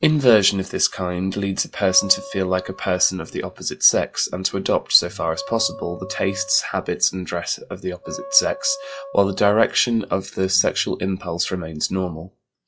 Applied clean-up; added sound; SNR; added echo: classical method log-MMSE.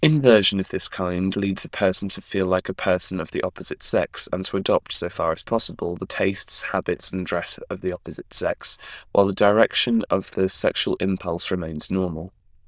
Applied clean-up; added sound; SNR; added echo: neural diffusion model UNIVERSE++.